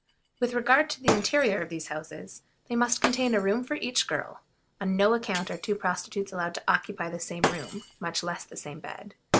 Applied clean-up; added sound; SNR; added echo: none; Shatter; 7 dB; none.